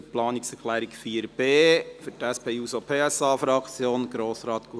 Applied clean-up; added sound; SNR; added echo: none; none; none; none.